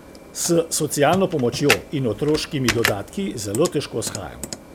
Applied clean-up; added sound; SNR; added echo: none; Computer keyboard; 8 dB; none.